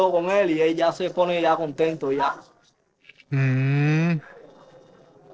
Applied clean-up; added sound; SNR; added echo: neural separator model SepFormer DNS4.